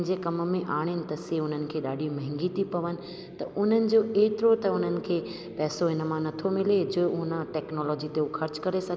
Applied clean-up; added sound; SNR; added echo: none; none; none; none.